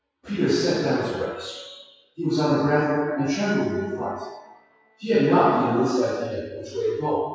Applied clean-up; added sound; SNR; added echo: classical method WPE with log-MMSE.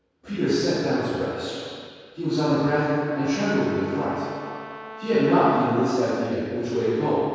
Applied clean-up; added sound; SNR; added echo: none; Brass instrument; 16 dB; reverberation time 2.2 s.